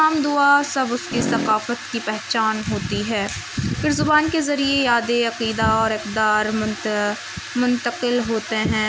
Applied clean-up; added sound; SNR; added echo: none; Fart; 3 dB; none.